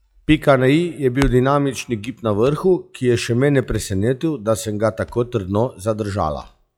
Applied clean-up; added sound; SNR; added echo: classical method log-MMSE.